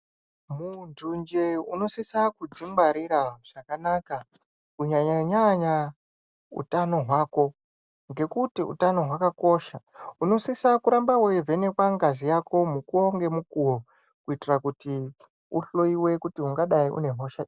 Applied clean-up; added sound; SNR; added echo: none; none; none; none.